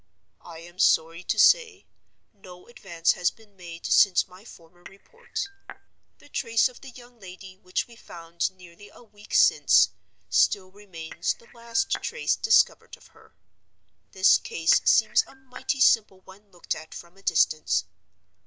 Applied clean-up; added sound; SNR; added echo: none; Cutlery, silverware / Dishes, pots, and pans / Chink, clink; 16 dB; none.